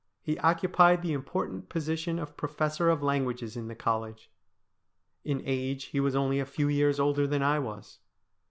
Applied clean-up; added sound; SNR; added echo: none; none; none; none.